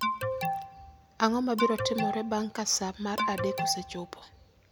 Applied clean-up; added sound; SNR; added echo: none; Alarm; 2 dB; none.